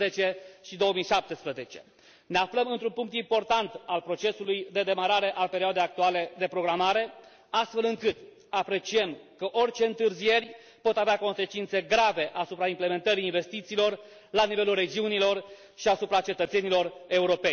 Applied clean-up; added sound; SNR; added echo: none; none; none; none.